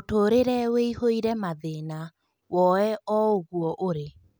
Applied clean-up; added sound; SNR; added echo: none; none; none; none.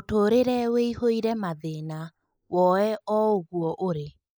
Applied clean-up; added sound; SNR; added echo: neural mask model Resemble Enhance denoiser.